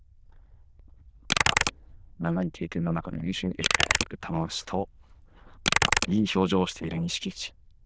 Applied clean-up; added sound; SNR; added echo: neural diffusion model UNIVERSE++.